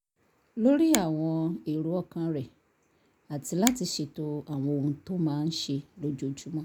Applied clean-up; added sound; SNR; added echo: none; Finger snapping; 11 dB; none.